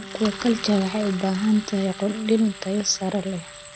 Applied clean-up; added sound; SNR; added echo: none; Engine + Bowed string instrument; 14 dB; none.